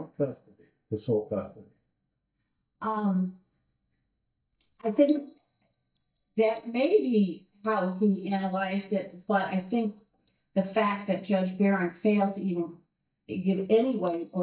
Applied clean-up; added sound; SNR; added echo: neural mask model DeepFilterNet 3.